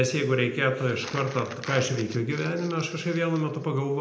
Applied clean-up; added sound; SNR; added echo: none; Crumpling, crinkling; 16 dB; reverberation time 0.8 s.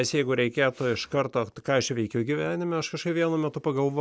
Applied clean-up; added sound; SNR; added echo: none; none; none; none.